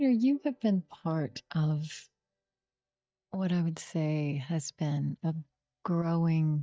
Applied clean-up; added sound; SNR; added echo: neural mask model DeepFilterNet 3.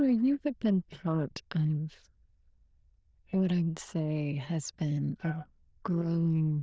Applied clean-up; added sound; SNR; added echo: neural diffusion model UNIVERSE++.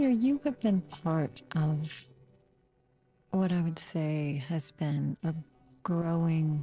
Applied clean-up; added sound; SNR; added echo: neural separator model SepFormer DNS4.